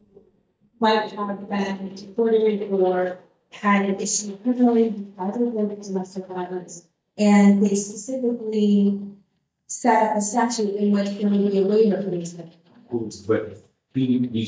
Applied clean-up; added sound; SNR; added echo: neural mask model DeepFilterNet 3.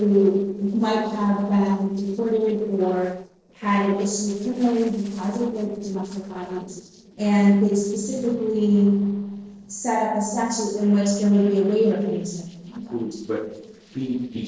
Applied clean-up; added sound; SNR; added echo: neural separator model SepFormer DNS4.